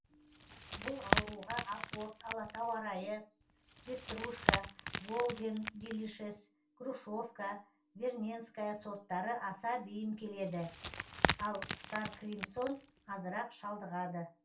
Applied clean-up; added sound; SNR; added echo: none; Wood; -3 dB; reverberation time 0.2 s.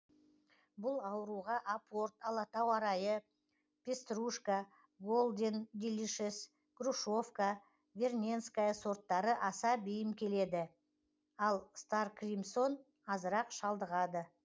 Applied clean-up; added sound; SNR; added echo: none; none; none; none.